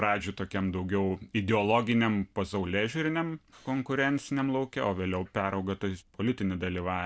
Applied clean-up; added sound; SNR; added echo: none; none; none; none.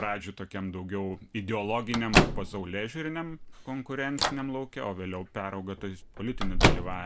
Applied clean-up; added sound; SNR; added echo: none; Microwave oven; -3 dB; none.